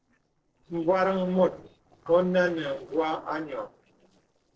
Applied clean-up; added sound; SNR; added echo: neural separator model SepFormer DNS4.